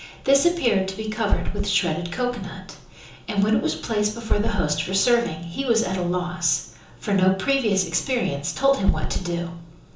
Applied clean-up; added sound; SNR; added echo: none; Run; -2 dB; reverberation time 0.6 s.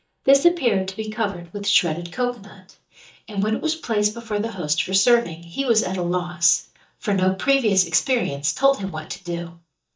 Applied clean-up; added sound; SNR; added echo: neural mask model DeepFilterNet 3.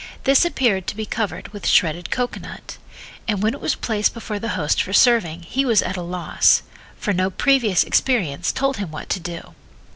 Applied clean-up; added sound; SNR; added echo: none; none; none; none.